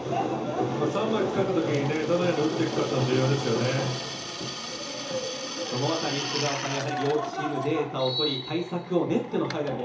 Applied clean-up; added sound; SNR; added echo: none; Drill; 11 dB; reverberation time 0.7 s.